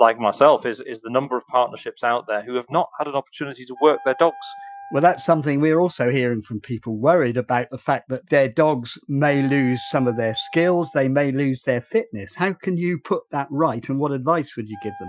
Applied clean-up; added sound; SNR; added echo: classical method Wiener filter.